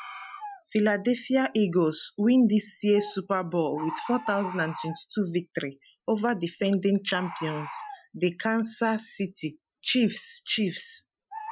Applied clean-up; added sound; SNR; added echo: classical method Wiener filter.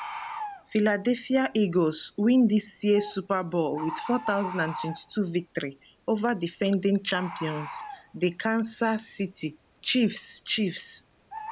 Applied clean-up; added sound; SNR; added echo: none; Bird; 14 dB; none.